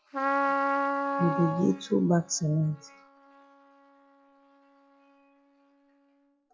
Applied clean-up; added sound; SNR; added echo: classical method log-MMSE.